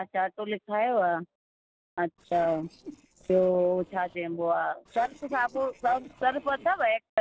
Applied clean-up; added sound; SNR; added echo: neural separator model SepFormer DNS4.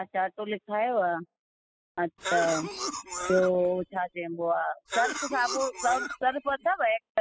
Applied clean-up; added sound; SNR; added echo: classical method spectral subtraction.